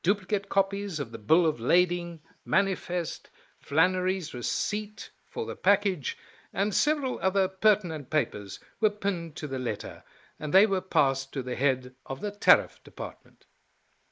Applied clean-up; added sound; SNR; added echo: neural mask model Resemble Enhance denoiser.